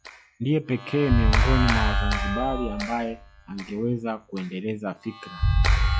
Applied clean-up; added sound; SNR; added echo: classical method log-MMSE.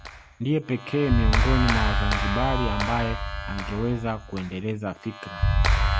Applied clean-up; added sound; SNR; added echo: none; Clapping; -3 dB; none.